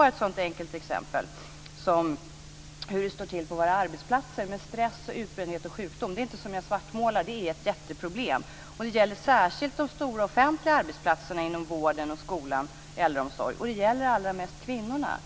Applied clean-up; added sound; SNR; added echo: none; none; none; none.